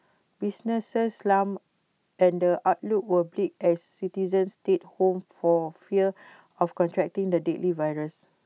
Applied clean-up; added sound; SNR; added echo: none; none; none; none.